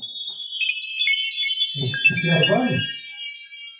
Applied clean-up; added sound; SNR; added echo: classical method WPE with log-MMSE.